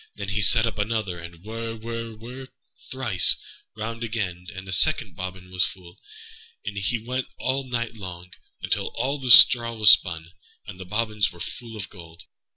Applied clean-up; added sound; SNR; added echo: none; none; none; none.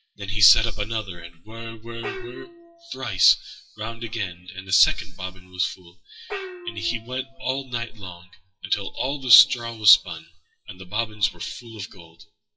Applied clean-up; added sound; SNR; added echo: classical method WPE with log-MMSE.